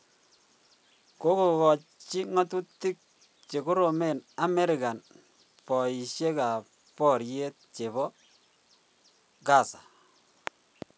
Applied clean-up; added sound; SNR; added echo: none; none; none; none.